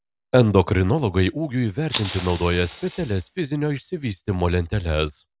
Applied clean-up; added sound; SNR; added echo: none; Fire; 13 dB; none.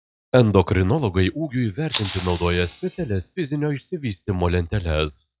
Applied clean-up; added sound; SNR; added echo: classical method log-MMSE.